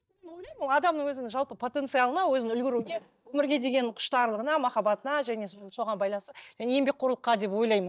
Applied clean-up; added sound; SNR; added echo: neural mask model DeepFilterNet 3.